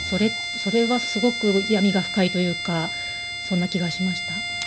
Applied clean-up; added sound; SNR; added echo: none; Bowed string instrument; 5 dB; none.